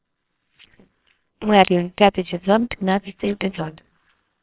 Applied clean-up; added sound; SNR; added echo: neural separator model SepFormer WHAMR!.